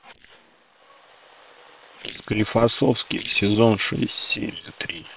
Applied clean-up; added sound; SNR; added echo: neural separator model SepFormer WHAM!.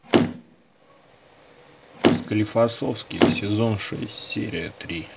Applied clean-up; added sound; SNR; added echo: none; Motor vehicle (road); -3 dB; none.